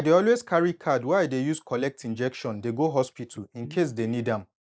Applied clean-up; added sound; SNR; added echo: neural mask model Resemble Enhance denoiser.